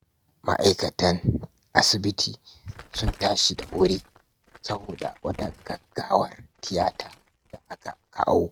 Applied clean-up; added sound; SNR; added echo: neural mask model RNNoise.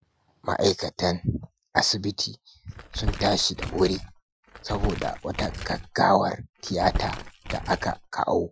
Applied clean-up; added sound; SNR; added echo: classical method Wiener filter.